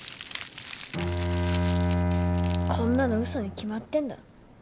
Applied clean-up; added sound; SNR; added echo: none; Bowed string instrument; -4 dB; none.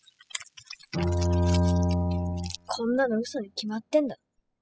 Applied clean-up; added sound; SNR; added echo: classical method spectral subtraction.